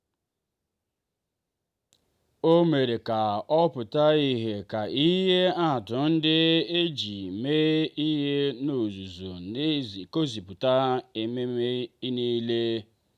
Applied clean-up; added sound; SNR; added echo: none; none; none; none.